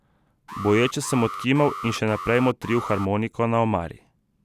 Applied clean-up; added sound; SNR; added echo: none; Alarm; 12 dB; none.